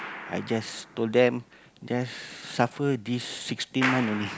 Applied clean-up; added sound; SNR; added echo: none; Clapping; 10 dB; none.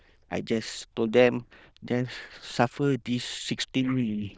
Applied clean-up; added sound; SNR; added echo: neural diffusion model UNIVERSE++.